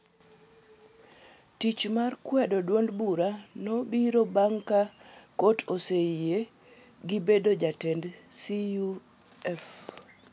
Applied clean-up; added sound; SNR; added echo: none; none; none; none.